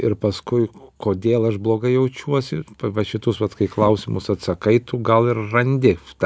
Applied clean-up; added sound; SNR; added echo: none; none; none; none.